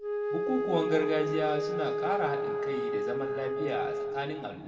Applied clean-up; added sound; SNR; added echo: none; Wind instrument, woodwind instrument; -1 dB; reverberation time 1.8 s.